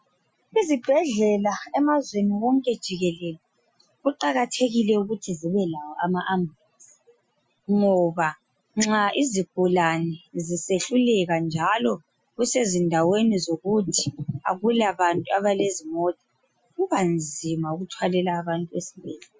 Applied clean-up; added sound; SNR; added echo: classical method Wiener filter.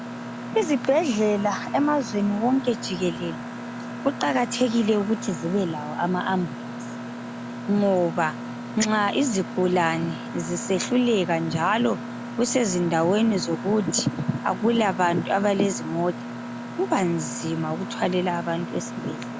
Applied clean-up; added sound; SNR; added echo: none; Mechanisms; 9 dB; none.